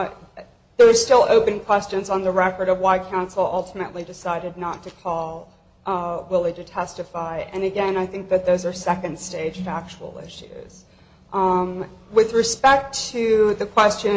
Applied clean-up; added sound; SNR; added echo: none; none; none; none.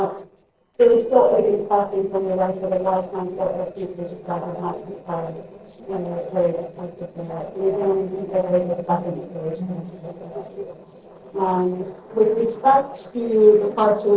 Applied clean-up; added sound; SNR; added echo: neural separator model SepFormer DNS4.